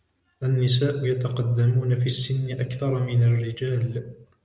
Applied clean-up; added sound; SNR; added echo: none; none; none; none.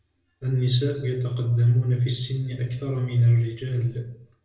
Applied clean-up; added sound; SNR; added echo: none; none; none; reverberation time 0.3 s.